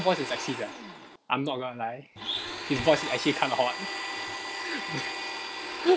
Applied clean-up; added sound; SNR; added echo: none; Domestic sounds, home sounds; 6 dB; none.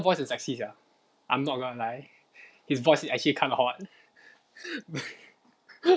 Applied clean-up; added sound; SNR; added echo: none; none; none; none.